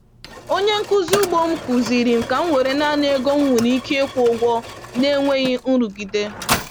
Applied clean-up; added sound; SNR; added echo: none; Mechanisms; 11 dB; none.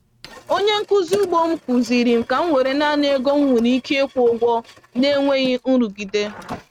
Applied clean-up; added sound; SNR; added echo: neural mask model RNNoise.